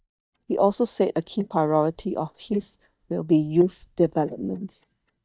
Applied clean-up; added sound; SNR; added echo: neural mask model DeepFilterNet 3.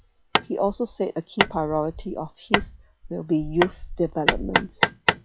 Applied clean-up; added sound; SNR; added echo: classical method log-MMSE.